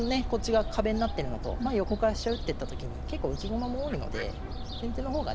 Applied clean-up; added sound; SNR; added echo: none; Fowl; 3 dB; none.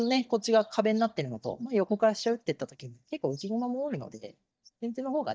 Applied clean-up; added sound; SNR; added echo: neural mask model DeepFilterNet 3.